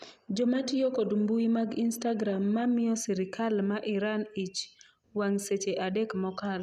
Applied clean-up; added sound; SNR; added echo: none; none; none; none.